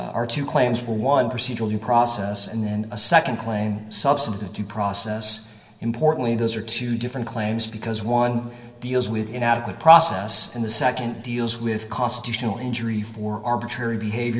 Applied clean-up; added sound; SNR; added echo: none; none; none; reverberation time 2.6 s.